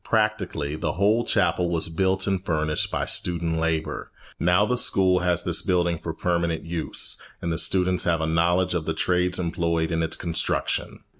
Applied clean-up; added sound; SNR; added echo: none; none; none; none.